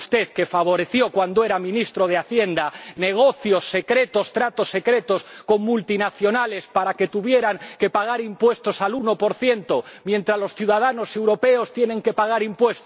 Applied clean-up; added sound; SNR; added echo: none; none; none; none.